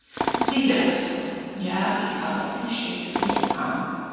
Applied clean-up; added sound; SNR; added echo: none; Tools; 5 dB; reverberation time 2.1 s.